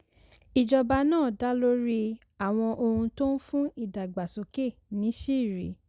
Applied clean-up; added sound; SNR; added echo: none; none; none; none.